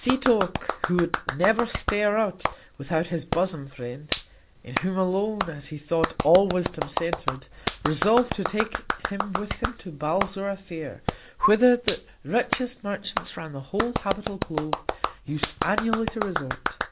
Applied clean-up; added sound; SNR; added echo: none; Clapping; 5 dB; none.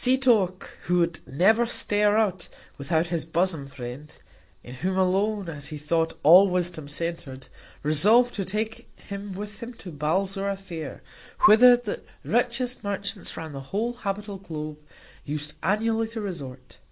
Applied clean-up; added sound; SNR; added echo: none; none; none; none.